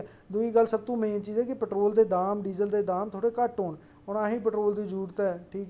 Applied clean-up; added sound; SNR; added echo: none; none; none; none.